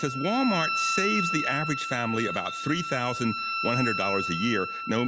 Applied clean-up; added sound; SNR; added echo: none; Wind instrument, woodwind instrument; 2 dB; none.